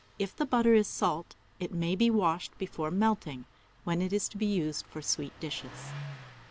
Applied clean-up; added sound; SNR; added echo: none; Engine starting; 20 dB; none.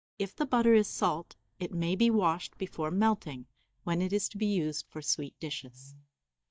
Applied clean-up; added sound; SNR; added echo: neural mask model DeepFilterNet 3.